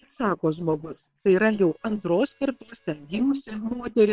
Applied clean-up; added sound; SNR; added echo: neural separator model SepFormer WHAM!.